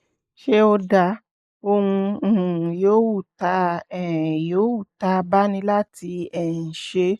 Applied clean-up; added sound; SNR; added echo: neural mask model Resemble Enhance denoiser.